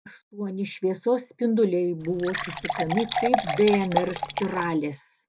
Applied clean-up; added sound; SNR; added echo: none; Fill (with liquid) / Water; 2 dB; none.